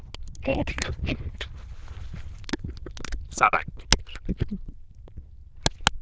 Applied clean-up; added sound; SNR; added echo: neural diffusion model UNIVERSE++.